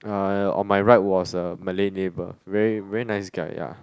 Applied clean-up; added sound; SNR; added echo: none; none; none; none.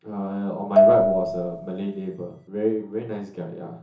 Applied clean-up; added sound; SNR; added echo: none; Marimba, xylophone; -5 dB; reverberation time 0.7 s.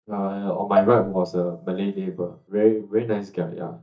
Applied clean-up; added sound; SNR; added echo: neural mask model DeepFilterNet 3.